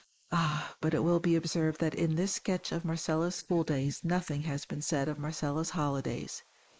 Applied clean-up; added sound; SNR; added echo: neural mask model Resemble Enhance denoiser.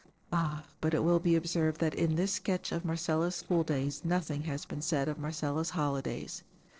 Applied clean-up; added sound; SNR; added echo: neural separator model SepFormer DNS4.